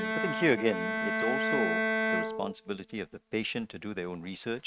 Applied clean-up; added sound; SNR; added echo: neural mask model RNNoise.